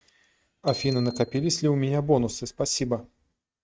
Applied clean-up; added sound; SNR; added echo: neural mask model RNNoise.